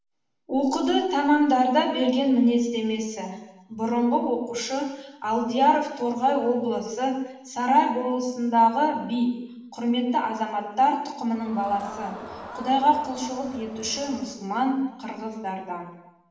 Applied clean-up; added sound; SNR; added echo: none; Crowd; 16 dB; reverberation time 1.0 s.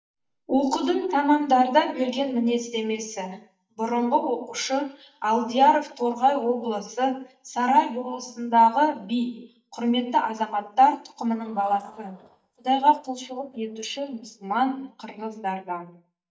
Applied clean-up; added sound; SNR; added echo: neural mask model DeepFilterNet 3.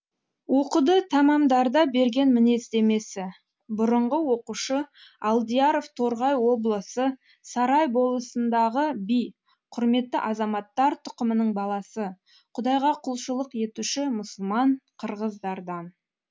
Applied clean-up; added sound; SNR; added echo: none; none; none; none.